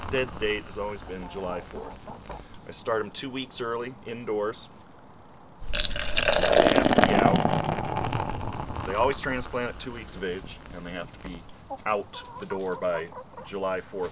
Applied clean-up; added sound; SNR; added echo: none; Liquid; -3 dB; none.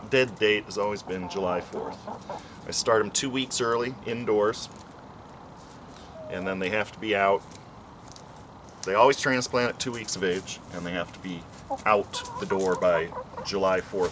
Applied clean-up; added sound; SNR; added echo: none; none; none; none.